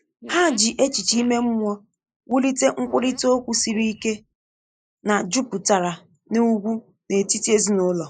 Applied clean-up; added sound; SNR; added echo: neural mask model Resemble Enhance denoiser.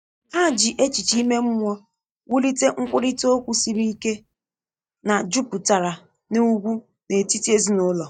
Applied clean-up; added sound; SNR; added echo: neural mask model DeepFilterNet 3.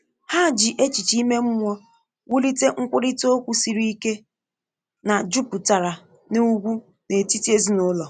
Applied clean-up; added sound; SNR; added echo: none; none; none; none.